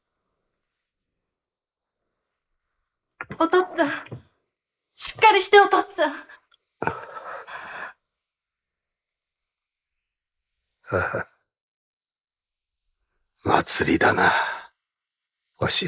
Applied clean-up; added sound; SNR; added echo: neural mask model Resemble Enhance denoiser.